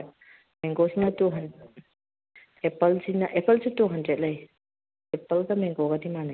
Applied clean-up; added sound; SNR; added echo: none; none; none; none.